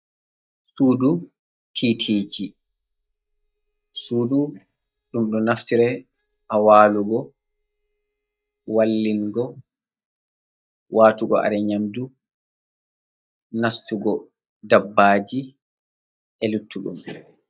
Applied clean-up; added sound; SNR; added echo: neural mask model DeepFilterNet 3.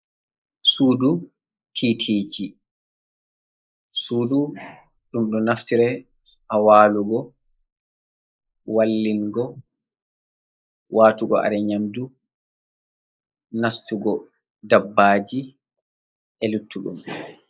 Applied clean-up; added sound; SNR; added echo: neural mask model Resemble Enhance denoiser.